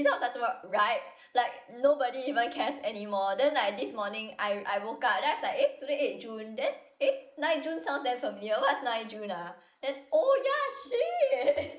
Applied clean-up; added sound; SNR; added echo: neural mask model Resemble Enhance denoiser.